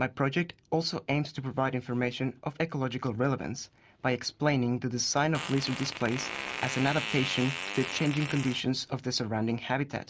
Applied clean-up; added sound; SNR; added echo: none; Fart; 7 dB; none.